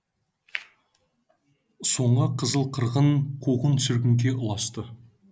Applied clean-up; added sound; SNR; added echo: none; none; none; none.